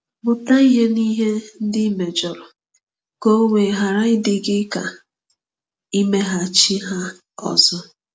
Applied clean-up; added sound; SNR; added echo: none; none; none; none.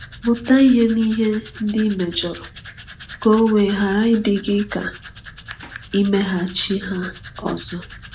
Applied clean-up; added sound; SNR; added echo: none; Domestic sounds, home sounds; 16 dB; none.